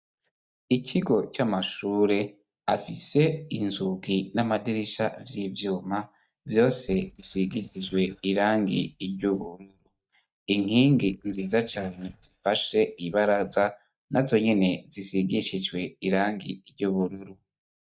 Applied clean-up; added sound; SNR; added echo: neural mask model DeepFilterNet 3.